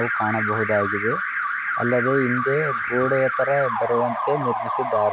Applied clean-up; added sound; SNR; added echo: none; Alarm; 1 dB; none.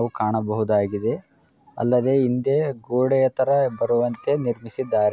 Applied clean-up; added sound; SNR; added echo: none; none; none; none.